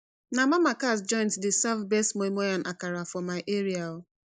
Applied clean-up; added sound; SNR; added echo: neural mask model Resemble Enhance denoiser.